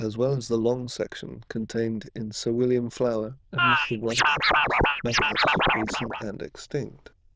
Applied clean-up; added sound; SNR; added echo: neural diffusion model UNIVERSE++.